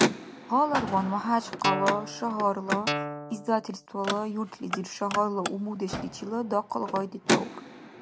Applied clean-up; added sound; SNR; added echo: none; Guitar + Car; 3 dB; none.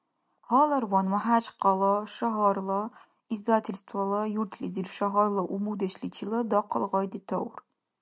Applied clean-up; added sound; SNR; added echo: none; none; none; none.